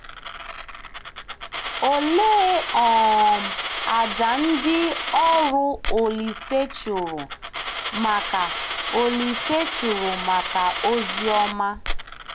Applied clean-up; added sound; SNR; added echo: none; Coin (dropping); 3 dB; none.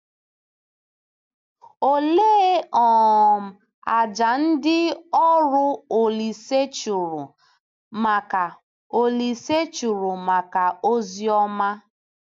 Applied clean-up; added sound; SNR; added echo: none; none; none; none.